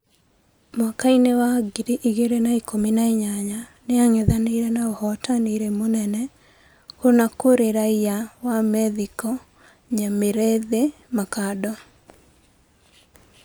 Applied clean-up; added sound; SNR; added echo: none; none; none; none.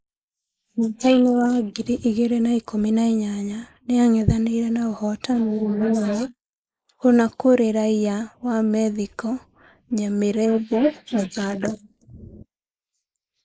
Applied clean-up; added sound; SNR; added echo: neural mask model Resemble Enhance denoiser.